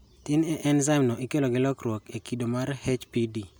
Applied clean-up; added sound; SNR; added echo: none; none; none; none.